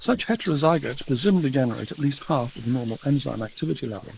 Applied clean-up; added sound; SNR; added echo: neural mask model Resemble Enhance denoiser.